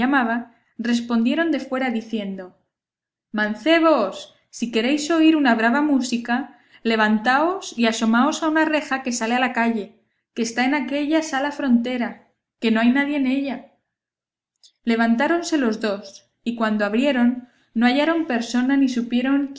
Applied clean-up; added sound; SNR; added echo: none; none; none; none.